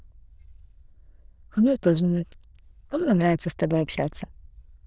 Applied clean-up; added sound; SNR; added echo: neural diffusion model UNIVERSE++.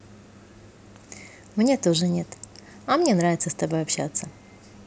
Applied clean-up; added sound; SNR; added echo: none; none; none; none.